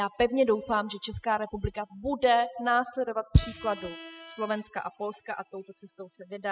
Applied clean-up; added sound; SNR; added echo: classical method spectral subtraction.